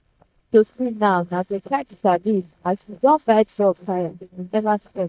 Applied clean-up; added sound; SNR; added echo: neural mask model DeepFilterNet 3.